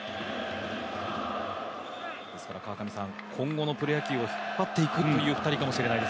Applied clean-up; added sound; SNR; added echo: none; Wind instrument, woodwind instrument; 18 dB; none.